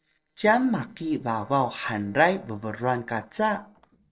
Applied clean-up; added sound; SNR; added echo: neural separator model SepFormer DNS4.